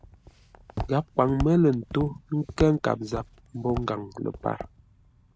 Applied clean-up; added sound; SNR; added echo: none; Walk, footsteps; 11 dB; none.